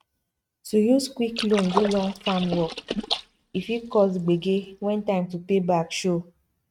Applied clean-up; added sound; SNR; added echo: neural mask model RNNoise.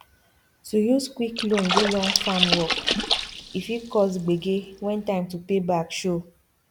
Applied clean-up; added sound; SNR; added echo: none; Splash, splatter; 1 dB; none.